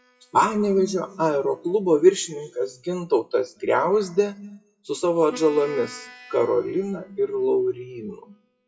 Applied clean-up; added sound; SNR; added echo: classical method WPE with log-MMSE.